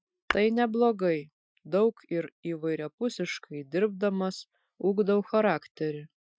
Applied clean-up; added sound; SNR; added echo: classical method Wiener filter.